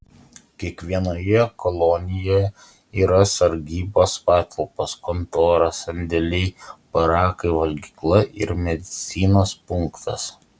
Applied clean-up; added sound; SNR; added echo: none; none; none; none.